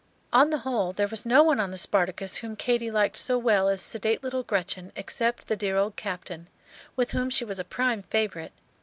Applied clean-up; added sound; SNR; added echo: none; none; none; none.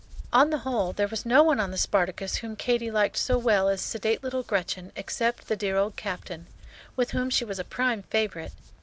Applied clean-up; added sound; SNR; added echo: none; Hands; 16 dB; none.